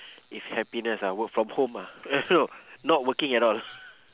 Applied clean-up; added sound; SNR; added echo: none; none; none; none.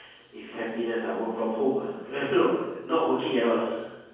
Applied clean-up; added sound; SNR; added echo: none; none; none; reverberation time 1.3 s.